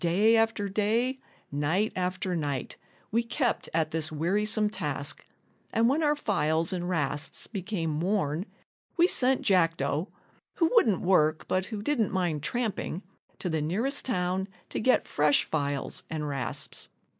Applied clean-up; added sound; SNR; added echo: neural mask model Resemble Enhance denoiser.